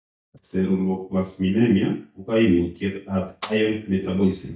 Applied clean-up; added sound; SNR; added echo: neural mask model DeepFilterNet 3.